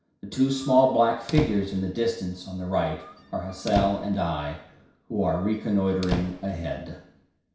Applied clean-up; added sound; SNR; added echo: none; Squeak; 12 dB; reverberation time 0.6 s.